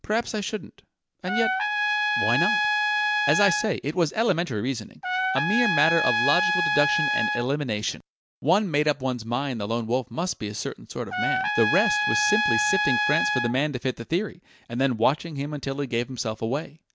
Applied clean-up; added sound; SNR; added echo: none; Trumpet; -2 dB; none.